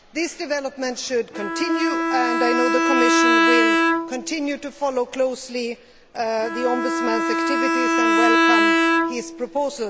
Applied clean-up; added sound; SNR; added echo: none; Bowed string instrument; -4 dB; none.